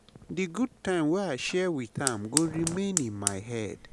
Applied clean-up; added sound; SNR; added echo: none; Fire; 6 dB; none.